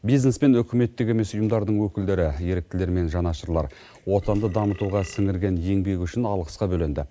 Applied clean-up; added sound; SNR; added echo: none; Burping, eructation; 17 dB; none.